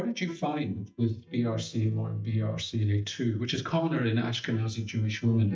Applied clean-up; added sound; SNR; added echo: neural mask model DeepFilterNet 3.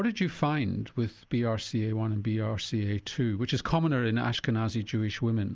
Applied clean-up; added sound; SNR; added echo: none; none; none; none.